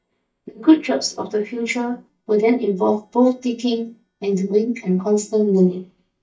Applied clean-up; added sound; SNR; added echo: neural mask model DeepFilterNet 3.